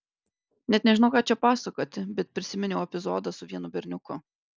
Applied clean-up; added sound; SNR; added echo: none; none; none; none.